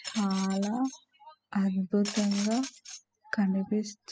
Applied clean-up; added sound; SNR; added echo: classical method spectral subtraction.